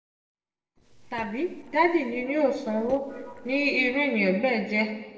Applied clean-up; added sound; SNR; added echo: neural separator model SepFormer DNS4.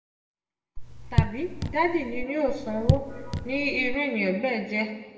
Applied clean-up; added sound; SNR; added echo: none; Raindrop / Drip; -1 dB; reverberation time 1.6 s.